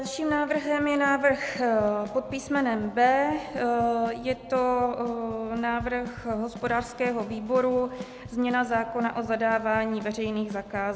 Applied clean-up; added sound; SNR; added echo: none; Bass drum / Snare drum / Drum kit; 18 dB; none.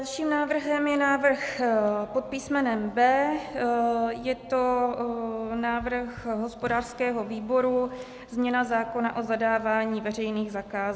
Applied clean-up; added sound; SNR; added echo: none; none; none; none.